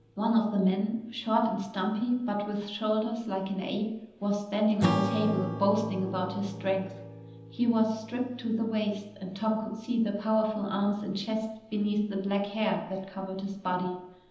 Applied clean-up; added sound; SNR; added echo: none; Acoustic guitar / Strum; 11 dB; reverberation time 0.9 s.